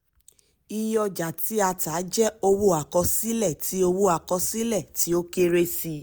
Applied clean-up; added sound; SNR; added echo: none; none; none; none.